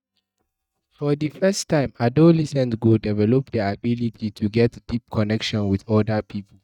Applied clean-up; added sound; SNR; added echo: neural mask model DeepFilterNet 3.